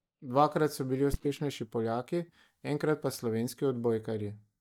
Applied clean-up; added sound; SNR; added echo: neural mask model DeepFilterNet 3.